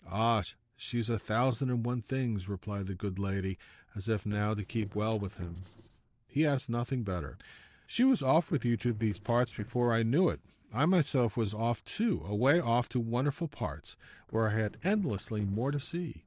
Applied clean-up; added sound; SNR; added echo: neural separator model SepFormer DNS4.